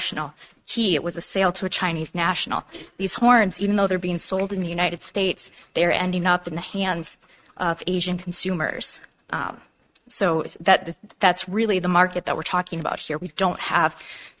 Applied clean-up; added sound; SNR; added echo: neural mask model RNNoise.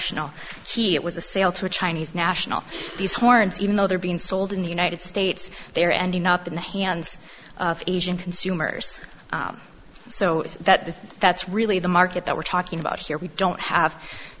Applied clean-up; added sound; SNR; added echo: none; none; none; none.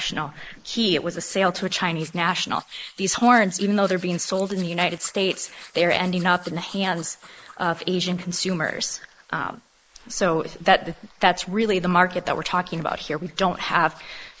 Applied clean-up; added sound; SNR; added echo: neural mask model Resemble Enhance denoiser.